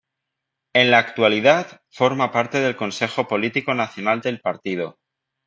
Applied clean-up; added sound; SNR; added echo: none; none; none; none.